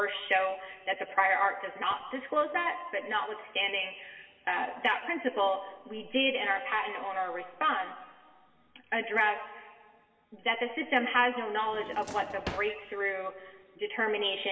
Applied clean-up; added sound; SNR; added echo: none; Drawer open or close; 12 dB; reverberation time 1.7 s.